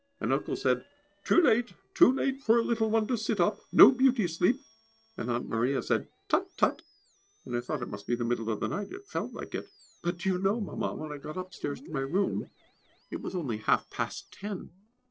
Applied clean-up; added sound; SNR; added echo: neural separator model SepFormer DNS4.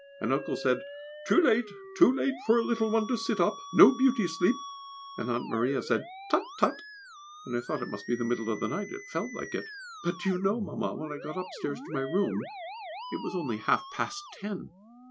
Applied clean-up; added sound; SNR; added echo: none; Musical instrument; 14 dB; none.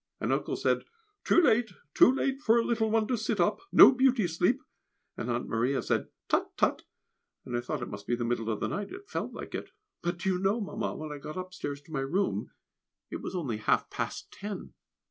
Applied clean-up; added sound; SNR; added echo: none; none; none; none.